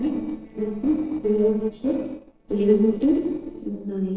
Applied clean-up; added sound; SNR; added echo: neural separator model SepFormer DNS4.